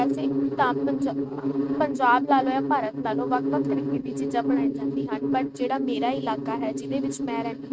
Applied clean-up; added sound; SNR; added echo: neural mask model RNNoise.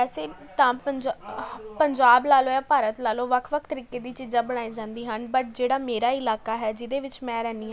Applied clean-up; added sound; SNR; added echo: none; none; none; none.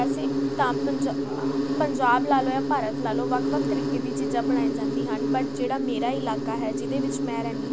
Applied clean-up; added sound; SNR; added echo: none; Insect; -3 dB; none.